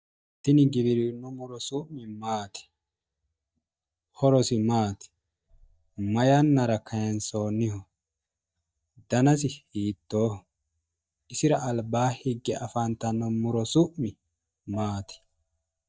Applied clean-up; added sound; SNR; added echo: neural mask model DeepFilterNet 3.